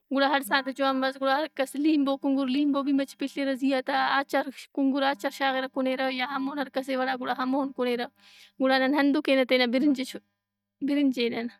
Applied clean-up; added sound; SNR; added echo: neural mask model DeepFilterNet 3.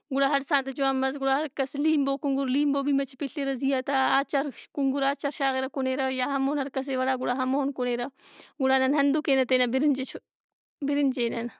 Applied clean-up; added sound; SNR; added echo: none; none; none; none.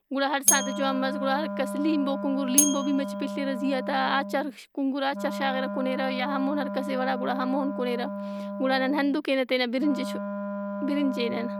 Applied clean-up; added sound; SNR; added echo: none; Bell + Wind instrument, woodwind instrument; 4 dB; none.